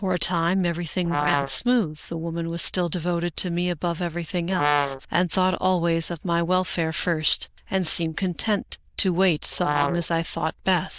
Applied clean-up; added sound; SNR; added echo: neural diffusion model UNIVERSE++.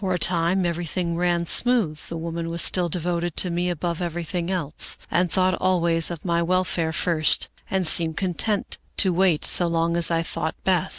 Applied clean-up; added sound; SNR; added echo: none; none; none; none.